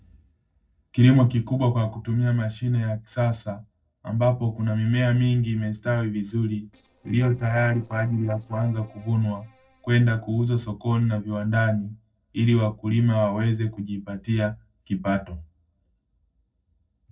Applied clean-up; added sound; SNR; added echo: neural separator model SepFormer DNS4.